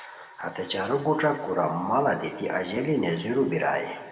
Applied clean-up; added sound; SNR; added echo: none; none; none; reverberation time 1.7 s.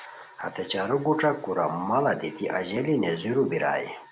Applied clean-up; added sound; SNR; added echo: none; none; none; none.